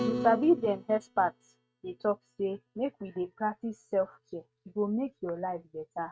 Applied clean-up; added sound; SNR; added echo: neural mask model RNNoise.